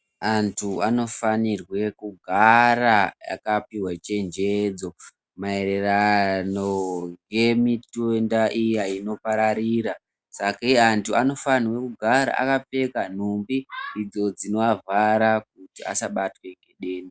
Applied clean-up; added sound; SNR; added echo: none; none; none; none.